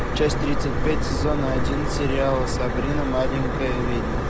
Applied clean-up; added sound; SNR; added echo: none; Walk, footsteps; 6 dB; none.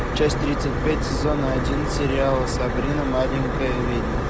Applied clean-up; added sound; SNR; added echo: none; none; none; none.